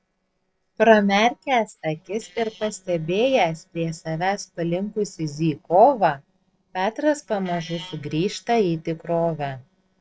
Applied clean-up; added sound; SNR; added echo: neural separator model SepFormer DNS4.